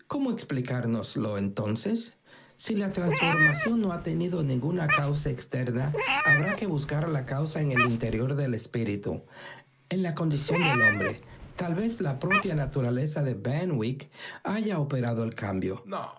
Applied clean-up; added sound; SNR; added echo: none; Meow; 1 dB; none.